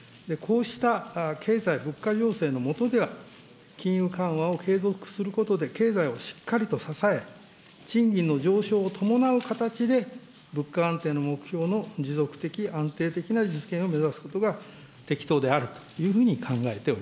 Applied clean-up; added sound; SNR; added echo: none; none; none; none.